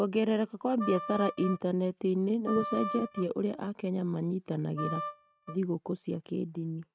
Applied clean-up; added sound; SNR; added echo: neural mask model RNNoise.